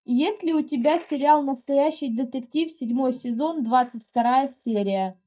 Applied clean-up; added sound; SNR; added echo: neural mask model DeepFilterNet 3.